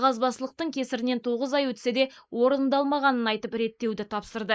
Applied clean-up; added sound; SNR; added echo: neural mask model Resemble Enhance denoiser.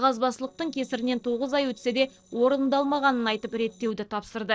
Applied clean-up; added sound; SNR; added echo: neural separator model SepFormer DNS4.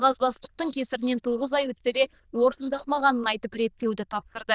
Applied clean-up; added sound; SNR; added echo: neural diffusion model UNIVERSE++.